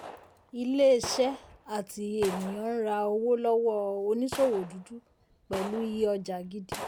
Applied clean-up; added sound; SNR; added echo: none; Gunshot, gunfire; 14 dB; none.